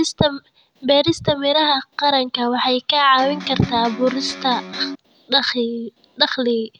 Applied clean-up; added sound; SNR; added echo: none; Electric guitar; 11 dB; none.